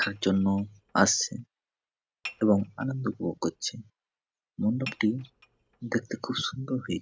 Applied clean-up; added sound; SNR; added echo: none; Dishes, pots, and pans / Chink, clink; 17 dB; none.